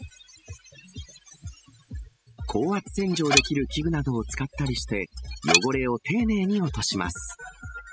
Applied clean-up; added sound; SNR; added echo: classical method spectral subtraction.